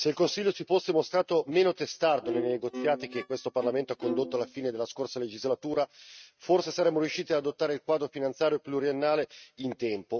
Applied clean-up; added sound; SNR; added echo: neural mask model RNNoise.